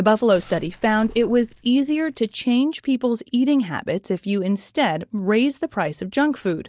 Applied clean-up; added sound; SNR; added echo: neural mask model DeepFilterNet 3.